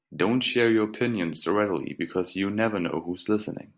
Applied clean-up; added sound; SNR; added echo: none; none; none; none.